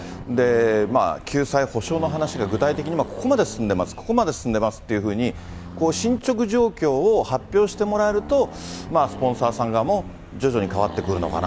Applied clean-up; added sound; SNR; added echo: none; Accelerating, revving, vroom; 14 dB; none.